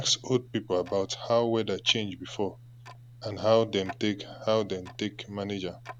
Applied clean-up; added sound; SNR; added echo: none; Tick-tock; 18 dB; none.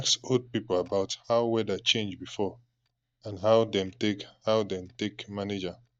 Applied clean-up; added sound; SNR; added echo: neural mask model DeepFilterNet 3.